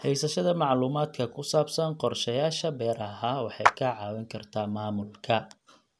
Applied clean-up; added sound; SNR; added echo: none; Clapping; 2 dB; none.